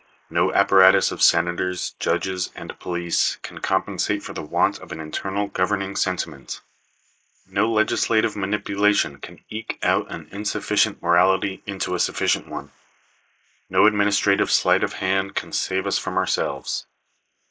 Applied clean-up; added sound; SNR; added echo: neural mask model Resemble Enhance denoiser.